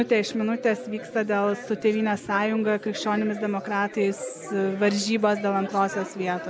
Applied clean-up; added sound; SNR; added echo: none; none; none; none.